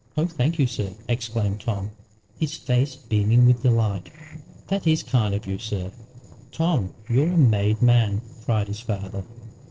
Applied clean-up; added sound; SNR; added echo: neural separator model SepFormer DNS4.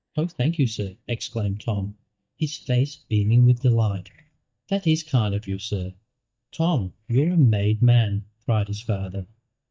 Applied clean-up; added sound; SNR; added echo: neural mask model DeepFilterNet 3.